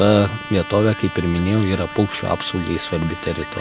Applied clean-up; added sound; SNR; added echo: none; Trumpet; 13 dB; none.